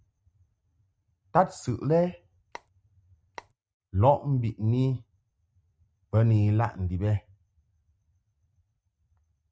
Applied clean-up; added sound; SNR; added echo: neural mask model RNNoise.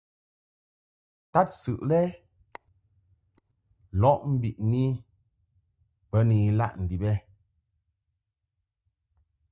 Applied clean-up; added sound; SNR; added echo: neural mask model DeepFilterNet 3.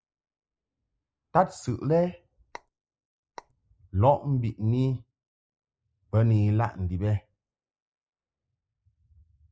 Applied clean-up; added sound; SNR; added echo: neural mask model Resemble Enhance denoiser.